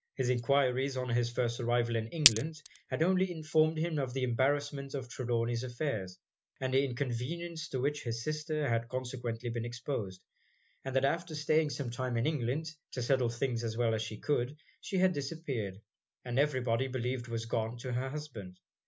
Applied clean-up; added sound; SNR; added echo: none; Glass; -1 dB; none.